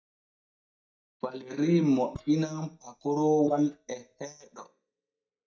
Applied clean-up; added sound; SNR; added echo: neural mask model DeepFilterNet 3.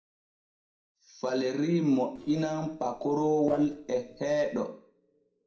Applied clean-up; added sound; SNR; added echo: neural separator model SepFormer DNS4.